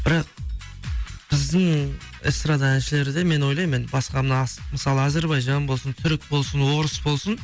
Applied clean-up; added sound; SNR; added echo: none; none; none; none.